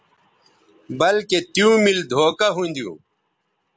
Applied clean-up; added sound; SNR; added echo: none; none; none; none.